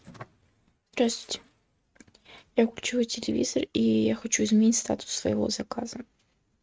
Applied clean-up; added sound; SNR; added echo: neural mask model RNNoise.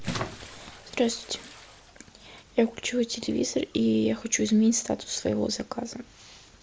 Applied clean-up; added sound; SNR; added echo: none; Bathtub (filling or washing) / Splash, splatter; 19 dB; none.